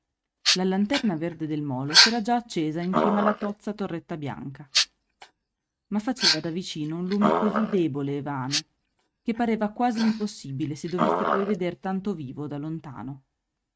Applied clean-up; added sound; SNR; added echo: neural mask model RNNoise.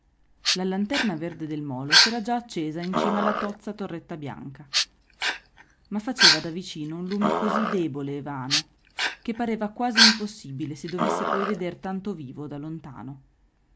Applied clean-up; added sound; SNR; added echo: none; Dog; -4 dB; none.